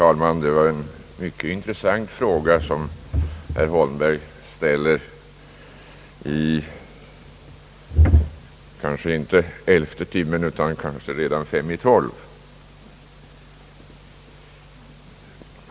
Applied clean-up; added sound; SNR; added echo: none; none; none; none.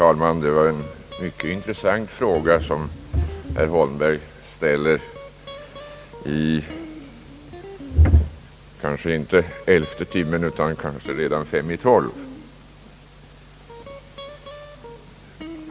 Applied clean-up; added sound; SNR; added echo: none; Guitar; 19 dB; none.